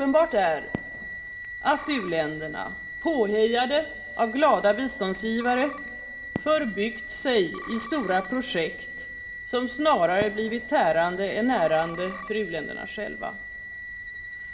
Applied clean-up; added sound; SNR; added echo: none; Fireworks; 20 dB; reverberation time 2.0 s.